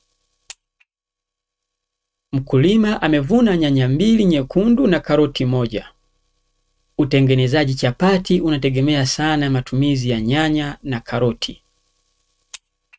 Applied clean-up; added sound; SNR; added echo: neural mask model RNNoise.